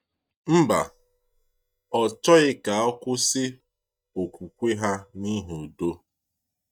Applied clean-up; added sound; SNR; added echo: neural mask model DeepFilterNet 3.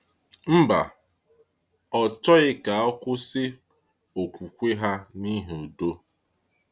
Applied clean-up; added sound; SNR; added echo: none; none; none; none.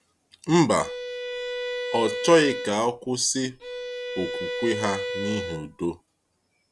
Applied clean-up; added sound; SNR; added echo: none; Bowed string instrument; 6 dB; none.